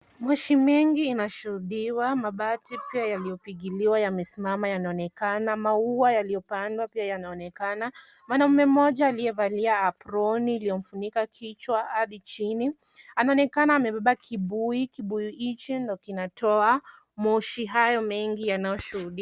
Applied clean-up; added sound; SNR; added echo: none; none; none; none.